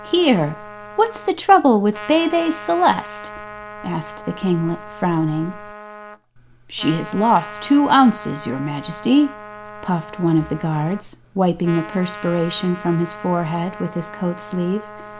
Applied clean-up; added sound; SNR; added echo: none; Trumpet; 15 dB; none.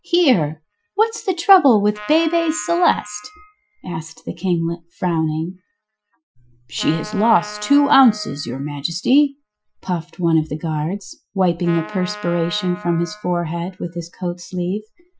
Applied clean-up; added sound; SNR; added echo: classical method Wiener filter.